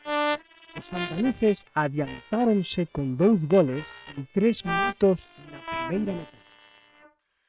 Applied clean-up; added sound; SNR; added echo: neural separator model SepFormer WHAM!.